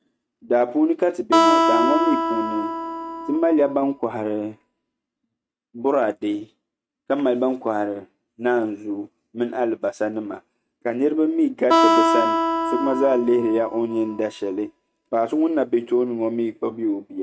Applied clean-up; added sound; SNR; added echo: neural mask model RNNoise.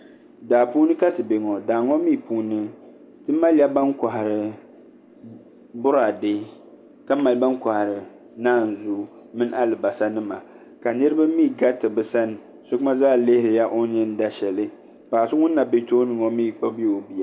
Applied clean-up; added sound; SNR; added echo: none; none; none; none.